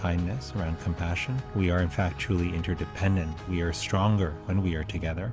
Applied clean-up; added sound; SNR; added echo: none; none; none; none.